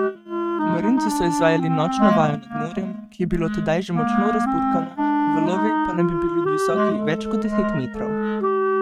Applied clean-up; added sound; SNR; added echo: neural mask model RNNoise.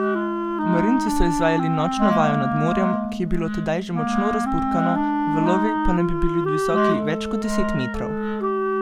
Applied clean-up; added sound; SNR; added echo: none; Wind instrument, woodwind instrument + Wind instrument, woodwind instrument; -2 dB; none.